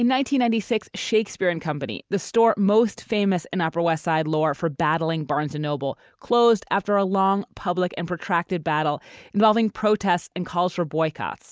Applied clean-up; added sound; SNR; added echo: none; none; none; none.